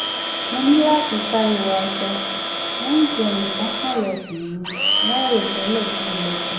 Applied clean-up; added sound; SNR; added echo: none; Domestic sounds, home sounds; 2 dB; reverberation time 0.8 s.